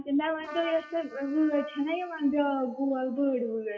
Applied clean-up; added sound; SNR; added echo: classical method WPE with log-MMSE.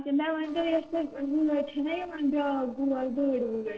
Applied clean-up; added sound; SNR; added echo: neural separator model SepFormer DNS4.